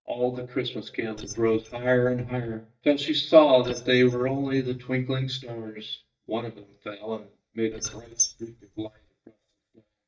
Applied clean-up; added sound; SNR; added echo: neural mask model DeepFilterNet 3.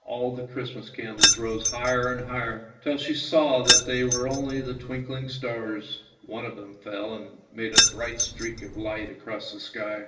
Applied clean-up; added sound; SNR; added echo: none; Keys jangling; -5 dB; reverberation time 0.7 s.